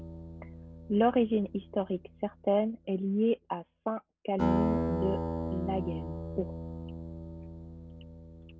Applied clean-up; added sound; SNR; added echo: none; Acoustic guitar; 4 dB; none.